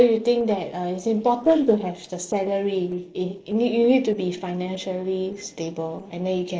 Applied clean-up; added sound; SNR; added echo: neural separator model SepFormer DNS4.